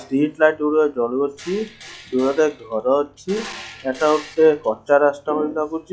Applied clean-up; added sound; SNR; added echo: classical method log-MMSE.